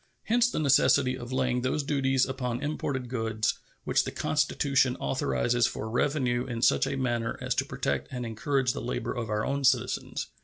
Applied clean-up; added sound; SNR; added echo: none; none; none; none.